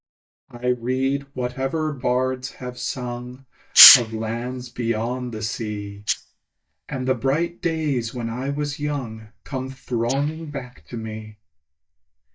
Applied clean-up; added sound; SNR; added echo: neural mask model DeepFilterNet 3.